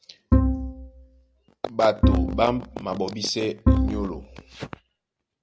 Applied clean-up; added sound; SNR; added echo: none; Bowed string instrument; -4 dB; none.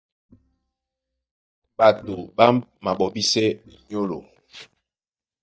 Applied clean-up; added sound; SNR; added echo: neural mask model DeepFilterNet 3.